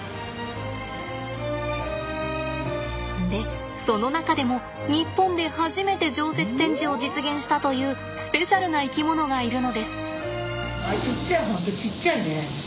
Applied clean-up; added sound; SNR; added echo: none; none; none; none.